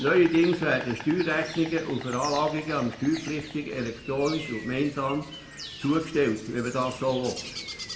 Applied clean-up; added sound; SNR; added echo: none; Insect; 14 dB; reverberation time 0.6 s.